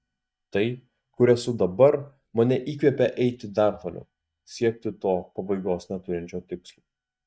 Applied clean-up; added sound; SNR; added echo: neural mask model DeepFilterNet 3.